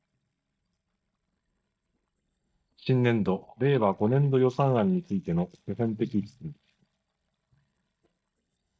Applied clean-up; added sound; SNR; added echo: neural mask model DeepFilterNet 3.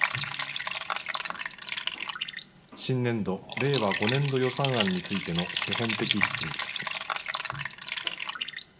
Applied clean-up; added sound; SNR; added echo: none; Liquid; -1 dB; reverberation time 0.5 s.